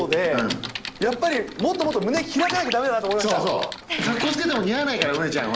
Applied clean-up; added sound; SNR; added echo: none; Typing; 11 dB; none.